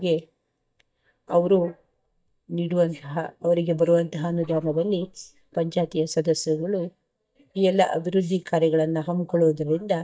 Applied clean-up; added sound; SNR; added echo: neural mask model DeepFilterNet 3.